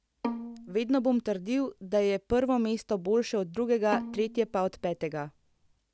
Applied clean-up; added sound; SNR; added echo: none; Bowed string instrument; 11 dB; none.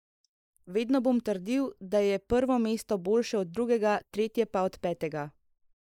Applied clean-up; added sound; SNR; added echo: neural mask model Resemble Enhance denoiser.